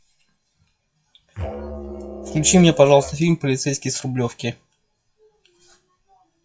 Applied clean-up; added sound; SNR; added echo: classical method WPE with log-MMSE.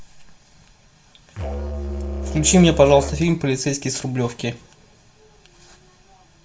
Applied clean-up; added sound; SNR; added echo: none; Musical instrument; 6 dB; reverberation time 0.2 s.